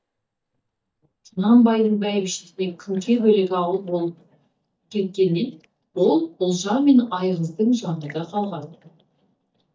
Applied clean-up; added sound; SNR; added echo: neural mask model DeepFilterNet 3.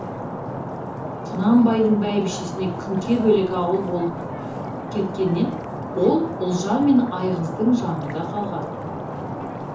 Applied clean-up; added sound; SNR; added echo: none; Stream; 8 dB; reverberation time 0.6 s.